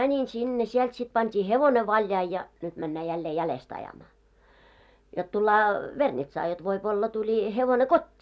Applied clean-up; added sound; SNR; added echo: none; none; none; none.